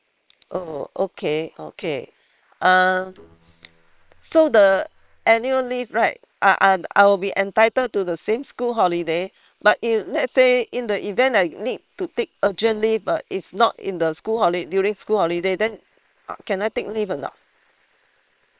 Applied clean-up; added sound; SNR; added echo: neural separator model SepFormer WHAM!.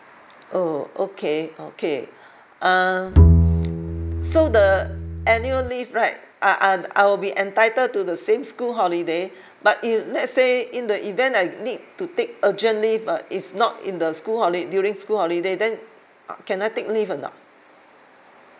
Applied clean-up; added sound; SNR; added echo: none; Bowed string instrument; -4 dB; none.